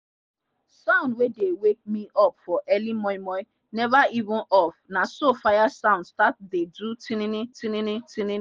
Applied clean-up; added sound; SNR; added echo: none; none; none; none.